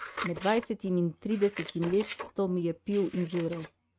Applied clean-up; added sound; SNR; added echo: neural mask model RNNoise.